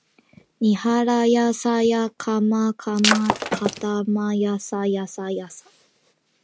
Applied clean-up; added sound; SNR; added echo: none; Shatter; 1 dB; none.